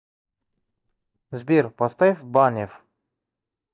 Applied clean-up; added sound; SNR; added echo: neural mask model DeepFilterNet 3.